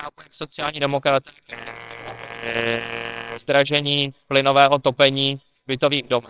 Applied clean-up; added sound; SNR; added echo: neural separator model SepFormer WHAMR!.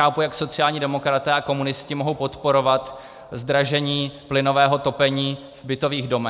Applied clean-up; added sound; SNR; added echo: none; none; none; none.